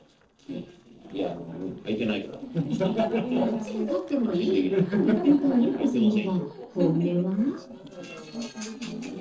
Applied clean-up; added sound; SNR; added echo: neural separator model SepFormer DNS4.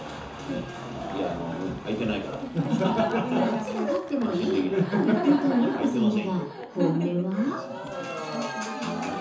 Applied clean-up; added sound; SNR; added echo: none; Fill (with liquid); 19 dB; reverberation time 0.9 s.